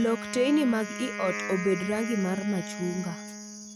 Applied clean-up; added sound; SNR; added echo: none; Wind instrument, woodwind instrument; 9 dB; none.